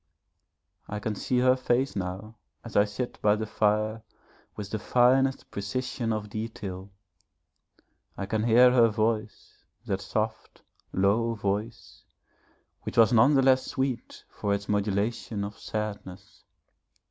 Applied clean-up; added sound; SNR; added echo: none; none; none; none.